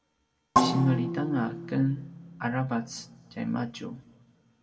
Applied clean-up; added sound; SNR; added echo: none; Percussion; 1 dB; reverberation time 0.2 s.